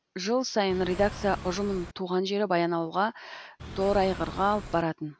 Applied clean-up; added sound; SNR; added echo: none; Engine / Car; 11 dB; none.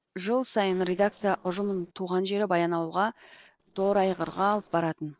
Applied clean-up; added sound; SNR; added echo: neural separator model SepFormer DNS4.